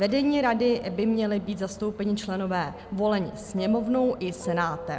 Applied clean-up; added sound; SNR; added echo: none; Subway, metro, underground; 15 dB; none.